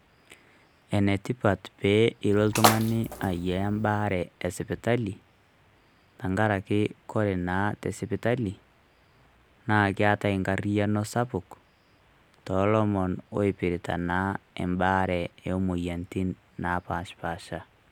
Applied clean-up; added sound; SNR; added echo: none; Splash, splatter; 2 dB; none.